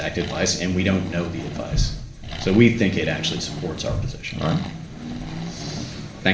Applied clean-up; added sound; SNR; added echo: none; Accelerating, revving, vroom; 10 dB; reverberation time 1.3 s.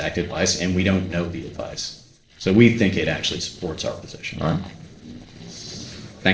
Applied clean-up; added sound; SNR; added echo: neural separator model SepFormer DNS4.